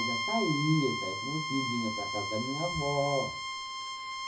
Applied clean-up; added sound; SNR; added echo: none; Bowed string instrument; 2 dB; reverberation time 0.4 s.